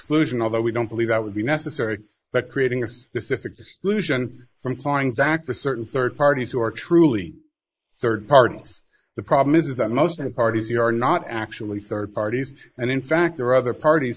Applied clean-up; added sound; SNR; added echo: neural mask model Resemble Enhance denoiser.